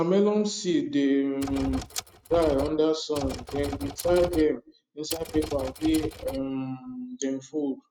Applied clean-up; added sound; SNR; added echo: neural mask model RNNoise.